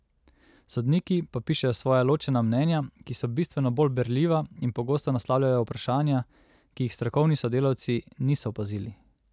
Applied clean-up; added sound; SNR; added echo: none; none; none; none.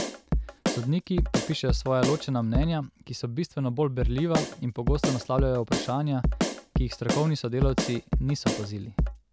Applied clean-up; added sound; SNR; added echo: none; Drum kit; 1 dB; none.